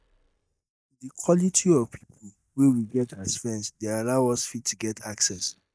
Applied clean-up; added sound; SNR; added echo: neural mask model DeepFilterNet 3.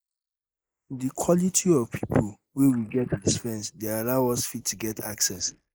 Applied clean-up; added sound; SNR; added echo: neural mask model Resemble Enhance denoiser.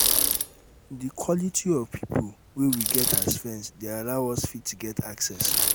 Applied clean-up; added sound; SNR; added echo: none; Bicycle; 0 dB; none.